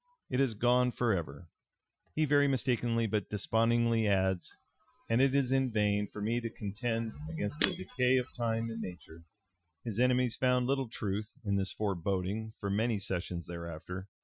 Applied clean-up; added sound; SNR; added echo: classical method Wiener filter.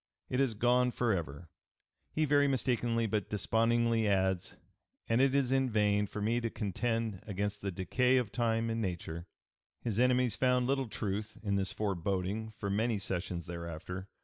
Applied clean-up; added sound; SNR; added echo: none; none; none; none.